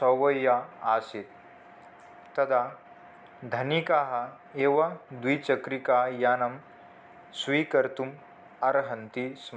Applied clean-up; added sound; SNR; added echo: none; none; none; none.